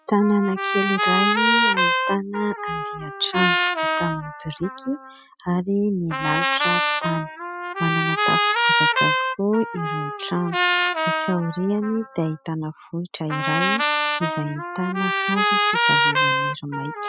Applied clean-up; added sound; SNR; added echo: classical method spectral subtraction.